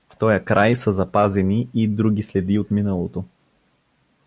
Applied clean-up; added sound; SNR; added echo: none; none; none; none.